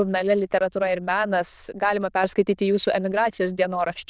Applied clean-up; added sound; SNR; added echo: neural diffusion model UNIVERSE++.